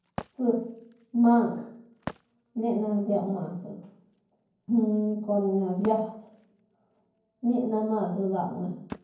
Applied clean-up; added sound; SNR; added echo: none; Wood; 20 dB; reverberation time 0.9 s.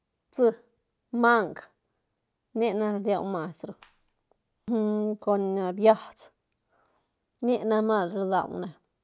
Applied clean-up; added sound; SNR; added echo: none; none; none; none.